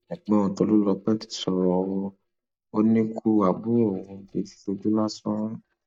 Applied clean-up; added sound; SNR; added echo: neural mask model DeepFilterNet 3.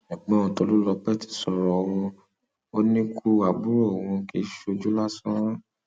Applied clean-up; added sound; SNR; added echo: none; none; none; none.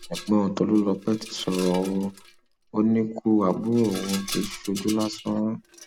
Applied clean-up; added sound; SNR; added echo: none; Rattle; 15 dB; none.